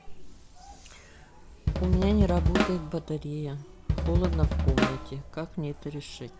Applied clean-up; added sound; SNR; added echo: none; Drum kit; -4 dB; none.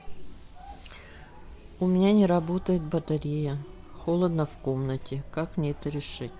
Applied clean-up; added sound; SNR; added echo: none; none; none; none.